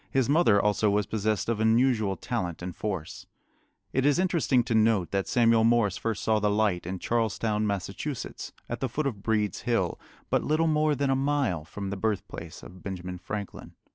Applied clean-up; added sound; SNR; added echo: none; none; none; none.